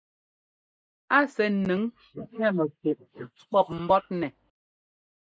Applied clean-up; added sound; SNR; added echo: neural mask model Resemble Enhance denoiser.